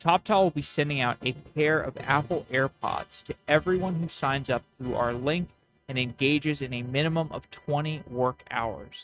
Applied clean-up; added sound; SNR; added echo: neural mask model RNNoise.